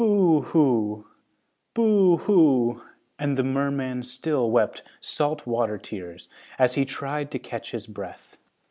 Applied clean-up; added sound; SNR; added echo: none; none; none; none.